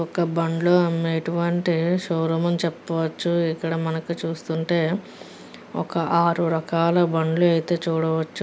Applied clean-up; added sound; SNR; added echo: none; none; none; none.